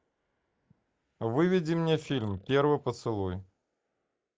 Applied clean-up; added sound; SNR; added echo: neural mask model Resemble Enhance denoiser.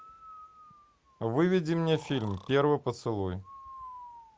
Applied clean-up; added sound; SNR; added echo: none; Breathing; 20 dB; none.